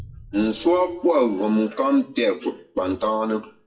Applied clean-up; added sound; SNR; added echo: classical method WPE with log-MMSE.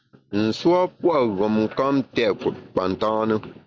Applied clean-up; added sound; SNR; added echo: none; none; none; none.